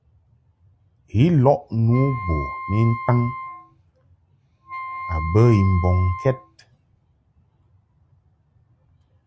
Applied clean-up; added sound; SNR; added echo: none; Wind instrument, woodwind instrument; 11 dB; none.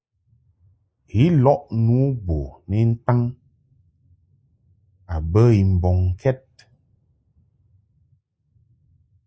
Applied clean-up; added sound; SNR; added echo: neural mask model Resemble Enhance denoiser.